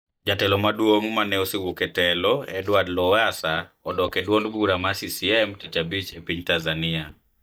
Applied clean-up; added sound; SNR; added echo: neural mask model DeepFilterNet 3.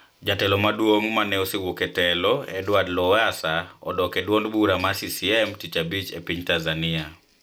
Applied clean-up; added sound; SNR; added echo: none; none; none; none.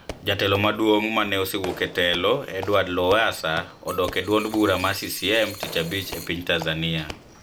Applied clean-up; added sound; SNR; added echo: none; Squeak / Walk, footsteps + Coin (dropping); 16 dB; none.